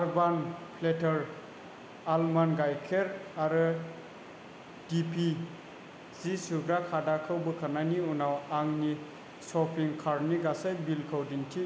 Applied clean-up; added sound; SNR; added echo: none; none; none; none.